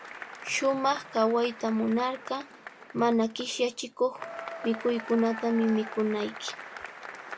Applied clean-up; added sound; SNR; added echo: none; Applause / Crowd / Cheering; 14 dB; none.